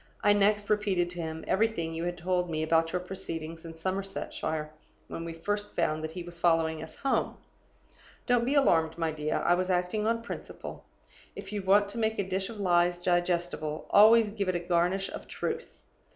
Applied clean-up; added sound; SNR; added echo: none; none; none; none.